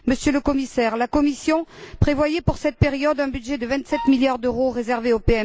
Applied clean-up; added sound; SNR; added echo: none; Wind instrument, woodwind instrument; 12 dB; none.